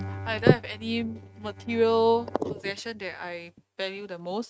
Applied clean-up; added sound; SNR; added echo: neural mask model RNNoise.